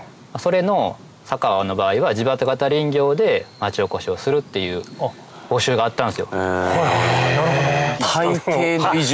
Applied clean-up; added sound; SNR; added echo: none; none; none; none.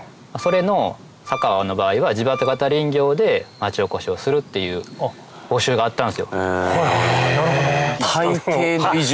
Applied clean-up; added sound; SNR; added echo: none; Wind instrument, woodwind instrument; 15 dB; none.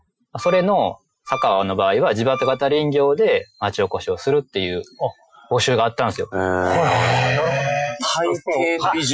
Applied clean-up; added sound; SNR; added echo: classical method Wiener filter.